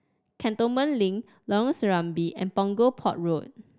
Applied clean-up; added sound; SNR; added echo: none; none; none; none.